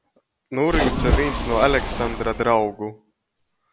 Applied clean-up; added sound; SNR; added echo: none; Splash, splatter; 1 dB; none.